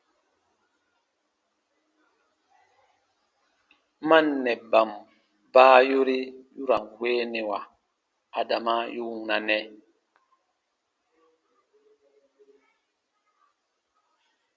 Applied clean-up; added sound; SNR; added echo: none; none; none; none.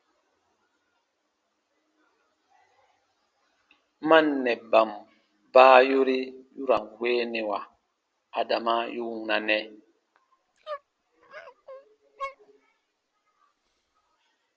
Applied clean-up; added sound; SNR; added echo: none; Dog; 18 dB; none.